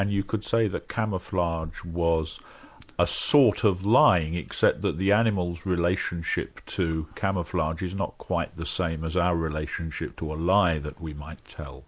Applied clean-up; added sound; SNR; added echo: none; none; none; none.